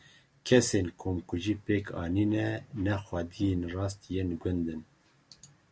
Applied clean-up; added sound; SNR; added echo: none; none; none; none.